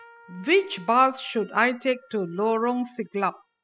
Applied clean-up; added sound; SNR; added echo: classical method spectral subtraction.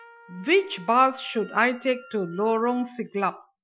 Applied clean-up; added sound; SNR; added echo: classical method Wiener filter.